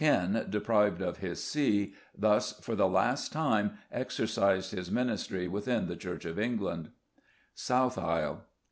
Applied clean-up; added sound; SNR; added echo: none; none; none; none.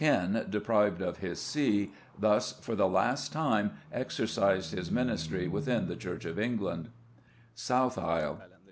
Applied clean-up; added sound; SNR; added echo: none; Livestock, farm animals, working animals; 16 dB; none.